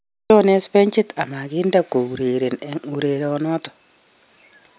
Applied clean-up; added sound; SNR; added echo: none; none; none; none.